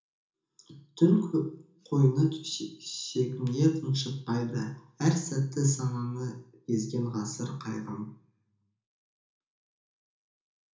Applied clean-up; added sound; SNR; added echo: none; none; none; reverberation time 0.7 s.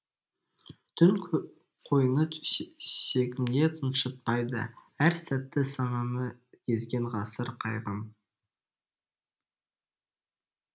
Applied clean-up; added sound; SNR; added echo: none; none; none; none.